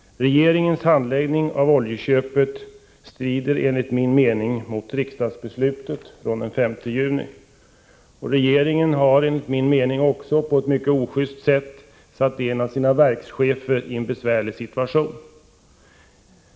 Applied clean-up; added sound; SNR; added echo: none; none; none; none.